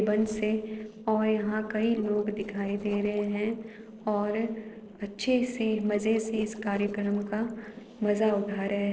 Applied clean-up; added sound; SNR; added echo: neural separator model SepFormer DNS4.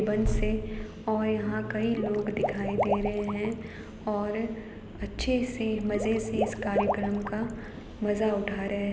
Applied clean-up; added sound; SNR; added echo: none; Water / Liquid + Accelerating, revving, vroom; 4 dB; none.